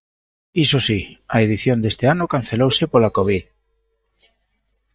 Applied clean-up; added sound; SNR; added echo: neural mask model DeepFilterNet 3.